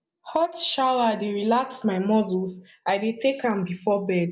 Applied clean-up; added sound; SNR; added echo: none; none; none; none.